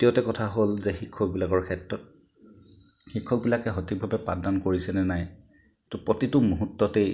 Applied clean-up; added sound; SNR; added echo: none; none; none; none.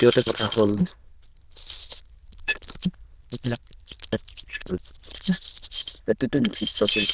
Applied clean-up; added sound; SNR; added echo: neural diffusion model UNIVERSE++.